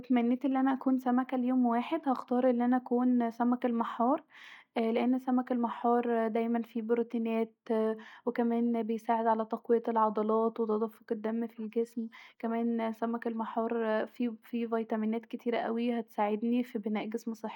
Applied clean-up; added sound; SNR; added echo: neural mask model Resemble Enhance denoiser.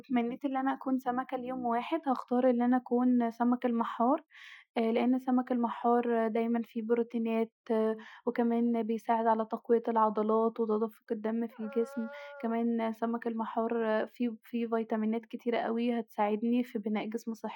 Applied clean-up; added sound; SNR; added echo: classical method Wiener filter.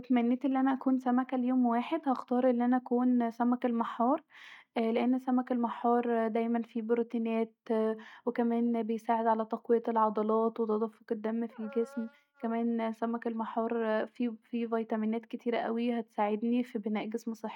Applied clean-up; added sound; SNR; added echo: neural mask model RNNoise.